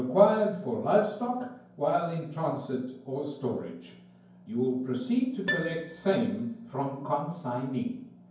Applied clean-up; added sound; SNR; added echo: none; Piano; 16 dB; reverberation time 0.9 s.